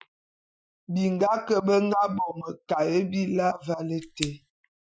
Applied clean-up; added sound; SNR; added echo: classical method Wiener filter.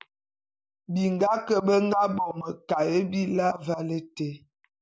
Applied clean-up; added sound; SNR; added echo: none; none; none; none.